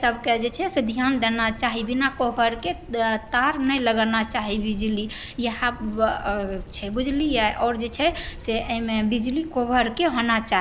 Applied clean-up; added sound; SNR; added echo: none; Bicycle; 15 dB; none.